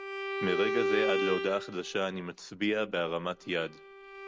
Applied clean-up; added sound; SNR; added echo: none; Bowed string instrument; 2 dB; none.